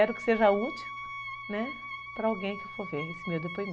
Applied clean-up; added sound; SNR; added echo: none; Wind instrument, woodwind instrument; 10 dB; none.